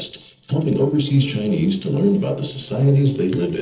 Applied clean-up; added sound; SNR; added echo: neural separator model SepFormer DNS4.